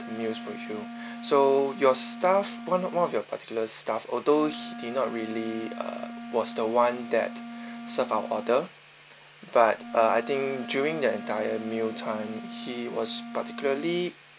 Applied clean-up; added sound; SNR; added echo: none; Wind instrument, woodwind instrument; 12 dB; none.